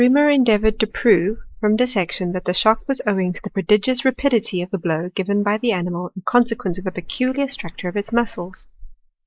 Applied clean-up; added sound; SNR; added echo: neural mask model Resemble Enhance denoiser.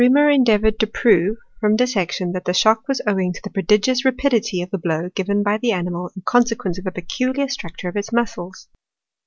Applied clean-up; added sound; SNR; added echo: none; none; none; none.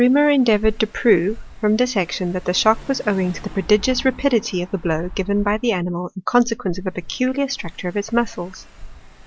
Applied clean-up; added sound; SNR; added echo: none; Engine / Car; 18 dB; none.